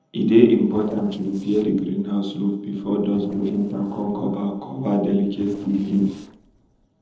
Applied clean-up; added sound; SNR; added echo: neural separator model SepFormer DNS4.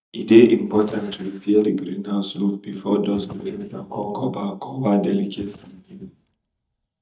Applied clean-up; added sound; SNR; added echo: neural mask model DeepFilterNet 3.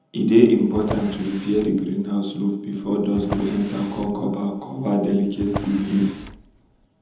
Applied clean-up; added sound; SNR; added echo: none; Drawer open or close; 13 dB; reverberation time 0.8 s.